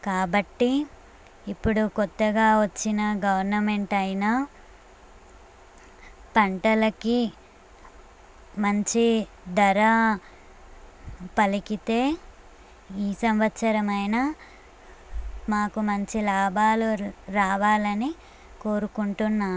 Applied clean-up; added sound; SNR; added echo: none; none; none; none.